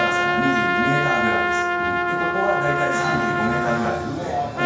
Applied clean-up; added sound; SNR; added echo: none; Trumpet; -3 dB; reverberation time 0.5 s.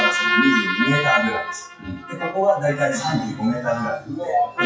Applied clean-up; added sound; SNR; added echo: classical method WPE with log-MMSE.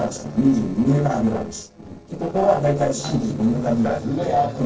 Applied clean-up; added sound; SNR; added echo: neural separator model SepFormer DNS4.